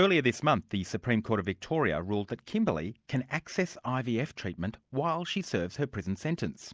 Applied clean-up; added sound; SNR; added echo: none; none; none; none.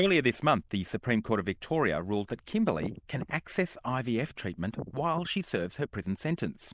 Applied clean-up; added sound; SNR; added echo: neural diffusion model UNIVERSE++.